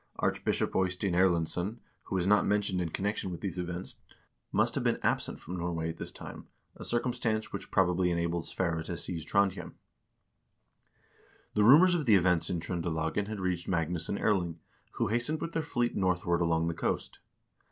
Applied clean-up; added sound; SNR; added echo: none; none; none; none.